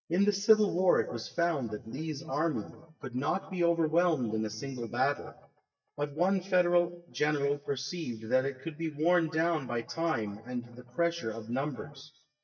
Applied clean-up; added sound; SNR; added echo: neural mask model DeepFilterNet 3.